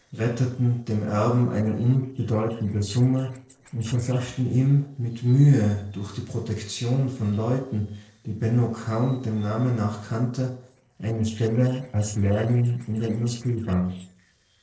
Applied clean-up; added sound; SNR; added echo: neural separator model SepFormer DNS4.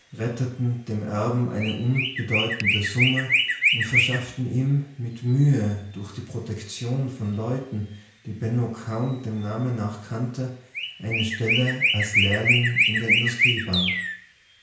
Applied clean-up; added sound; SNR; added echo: none; Chirp, tweet; 1 dB; reverberation time 0.5 s.